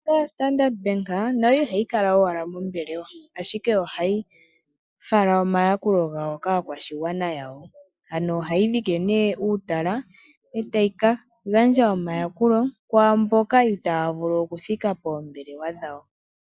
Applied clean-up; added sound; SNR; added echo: neural mask model Resemble Enhance denoiser.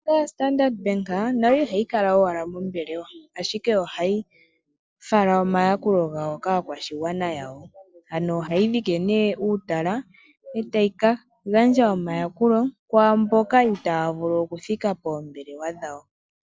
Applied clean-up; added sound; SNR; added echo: neural separator model SepFormer DNS4.